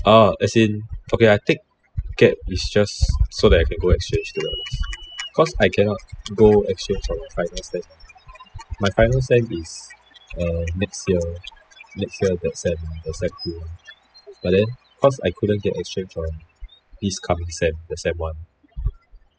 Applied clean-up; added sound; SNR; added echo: classical method spectral subtraction.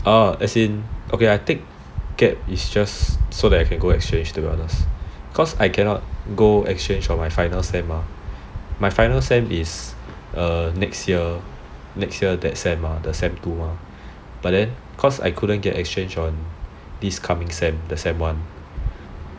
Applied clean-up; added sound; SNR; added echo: none; none; none; none.